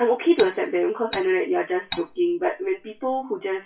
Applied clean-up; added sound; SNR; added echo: classical method WPE with log-MMSE.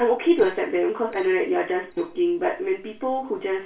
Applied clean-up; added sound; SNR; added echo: neural separator model SepFormer DNS4.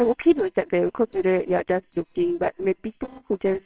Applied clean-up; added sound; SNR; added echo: neural separator model SepFormer WHAMR!.